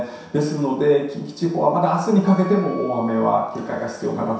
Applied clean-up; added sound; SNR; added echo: none; Wind instrument, woodwind instrument; 17 dB; reverberation time 0.7 s.